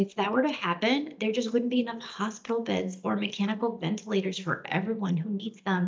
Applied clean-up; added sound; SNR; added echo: neural mask model DeepFilterNet 3.